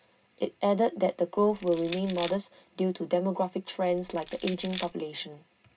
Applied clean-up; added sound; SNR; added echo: none; Crushing; 7 dB; reverberation time 0.2 s.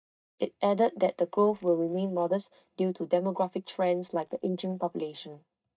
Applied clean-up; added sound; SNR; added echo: neural mask model DeepFilterNet 3.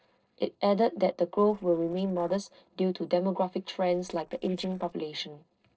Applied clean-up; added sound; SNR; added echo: neural separator model SepFormer DNS4.